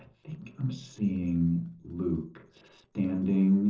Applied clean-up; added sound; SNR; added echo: neural separator model SepFormer DNS4.